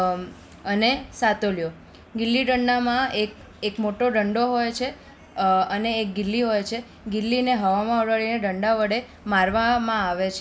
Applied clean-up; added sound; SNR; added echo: none; none; none; none.